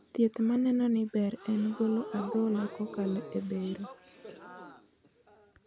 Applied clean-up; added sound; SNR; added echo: none; Crowd / Gasp; 15 dB; none.